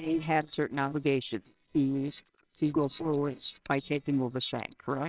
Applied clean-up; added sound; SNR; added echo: neural separator model SepFormer WHAMR!.